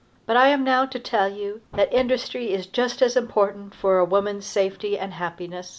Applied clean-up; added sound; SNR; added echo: none; none; none; none.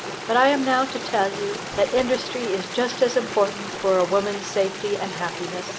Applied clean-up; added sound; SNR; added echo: none; Stream; 9 dB; none.